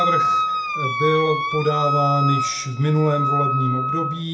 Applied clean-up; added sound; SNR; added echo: none; Wind instrument, woodwind instrument; 0 dB; reverberation time 0.2 s.